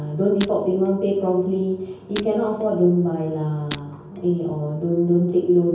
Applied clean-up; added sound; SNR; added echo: none; Shatter; 15 dB; reverberation time 0.9 s.